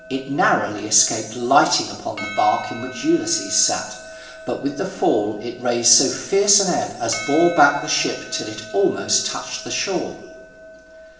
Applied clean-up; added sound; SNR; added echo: none; Percussion; 16 dB; reverberation time 1.0 s.